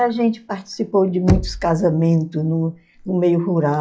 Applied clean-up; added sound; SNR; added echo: classical method log-MMSE.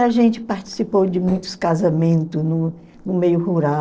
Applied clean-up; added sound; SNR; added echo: neural separator model SepFormer DNS4.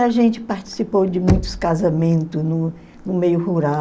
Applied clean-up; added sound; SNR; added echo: none; Knock; 8 dB; none.